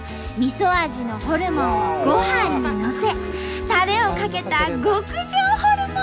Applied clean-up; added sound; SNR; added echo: none; Wind instrument, woodwind instrument; 10 dB; none.